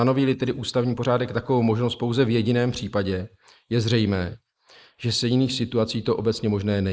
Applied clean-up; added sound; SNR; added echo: neural mask model Resemble Enhance denoiser.